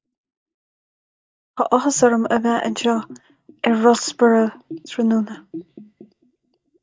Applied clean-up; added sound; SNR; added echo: neural mask model DeepFilterNet 3.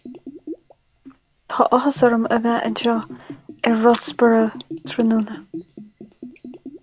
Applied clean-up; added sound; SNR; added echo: none; Bathtub (filling or washing) / Gurgling; 16 dB; none.